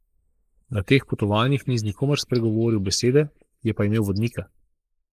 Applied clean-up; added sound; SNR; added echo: neural mask model Resemble Enhance denoiser.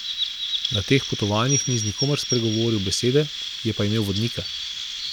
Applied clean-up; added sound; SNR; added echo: none; Chirp, tweet; 5 dB; none.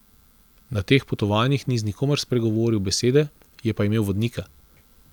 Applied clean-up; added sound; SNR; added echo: none; none; none; none.